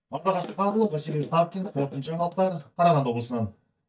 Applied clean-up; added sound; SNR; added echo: neural mask model DeepFilterNet 3.